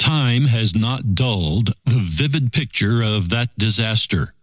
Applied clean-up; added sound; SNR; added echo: neural mask model Resemble Enhance denoiser.